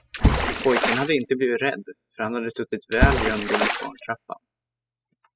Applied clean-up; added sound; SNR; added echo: classical method spectral subtraction.